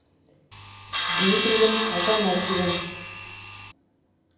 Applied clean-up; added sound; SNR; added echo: none; Sawing; -4 dB; reverberation time 0.9 s.